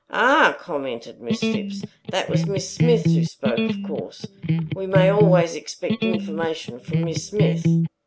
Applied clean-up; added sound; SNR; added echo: none; Electric guitar; -2 dB; none.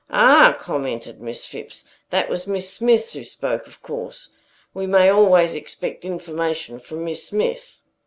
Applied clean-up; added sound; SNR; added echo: none; none; none; none.